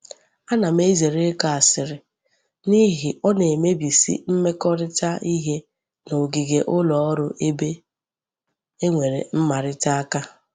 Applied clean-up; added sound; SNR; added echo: none; none; none; none.